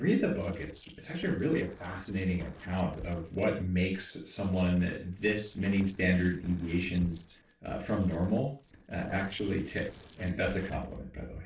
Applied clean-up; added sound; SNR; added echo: neural separator model SepFormer DNS4.